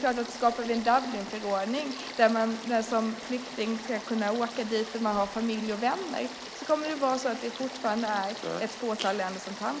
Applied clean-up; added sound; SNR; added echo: none; Stream / Frog; 12 dB; none.